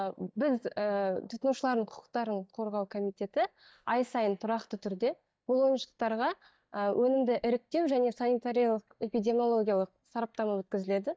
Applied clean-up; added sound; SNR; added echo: neural mask model DeepFilterNet 3.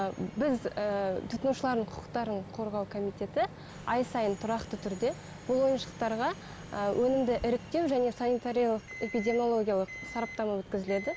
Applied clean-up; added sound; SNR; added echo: none; Subway, metro, underground + Microwave oven; 14 dB; none.